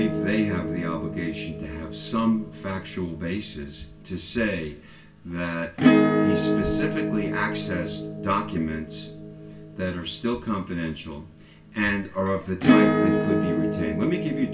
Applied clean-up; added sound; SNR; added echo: none; Acoustic guitar / Strum; -2 dB; reverberation time 0.3 s.